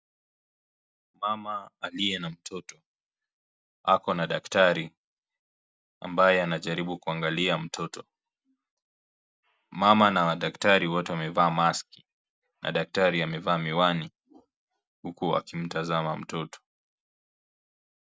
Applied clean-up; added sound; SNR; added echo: none; none; none; none.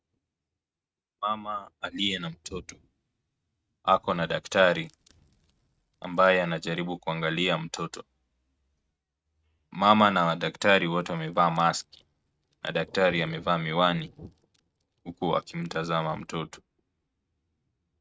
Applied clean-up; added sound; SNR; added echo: neural mask model RNNoise.